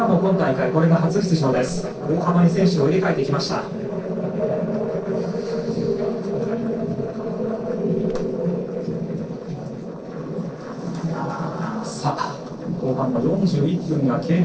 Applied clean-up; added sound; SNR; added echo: neural separator model SepFormer DNS4.